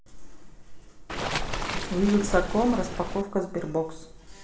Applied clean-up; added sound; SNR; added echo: none; Waves, surf; 2 dB; reverberation time 0.9 s.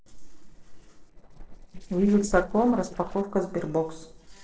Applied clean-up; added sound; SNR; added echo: neural separator model SepFormer DNS4.